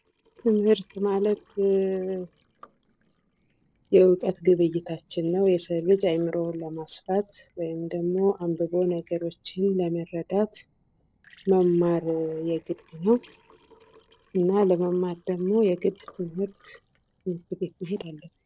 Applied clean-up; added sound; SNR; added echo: neural separator model SepFormer DNS4.